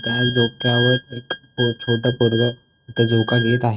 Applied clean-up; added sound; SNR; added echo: neural mask model RNNoise.